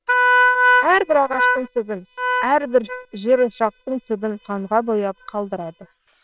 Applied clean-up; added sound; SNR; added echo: neural separator model SepFormer WHAM!.